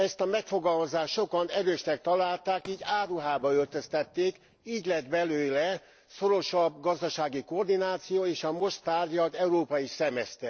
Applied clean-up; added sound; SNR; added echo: neural separator model SepFormer DNS4.